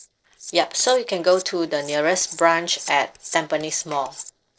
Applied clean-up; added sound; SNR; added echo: neural separator model SepFormer DNS4.